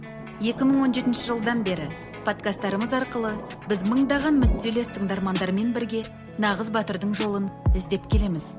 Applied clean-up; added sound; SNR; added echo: none; Thunder; 16 dB; none.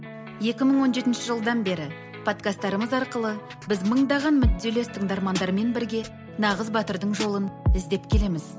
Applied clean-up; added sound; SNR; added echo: none; none; none; none.